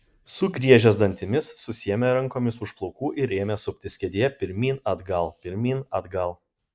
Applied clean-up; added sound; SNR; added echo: none; none; none; none.